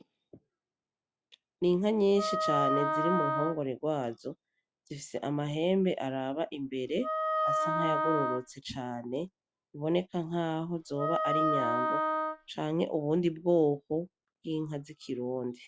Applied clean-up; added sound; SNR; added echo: none; Wind instrument, woodwind instrument; -2 dB; none.